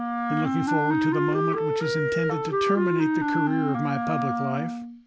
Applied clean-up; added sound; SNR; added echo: none; Wind instrument, woodwind instrument; -3 dB; none.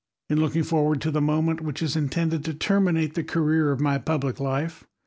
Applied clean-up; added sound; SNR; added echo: none; none; none; none.